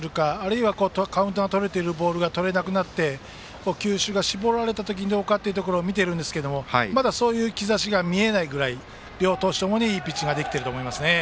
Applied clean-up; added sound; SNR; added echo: none; none; none; none.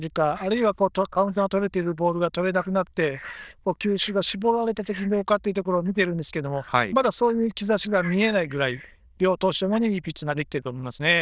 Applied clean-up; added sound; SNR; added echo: neural diffusion model UNIVERSE++.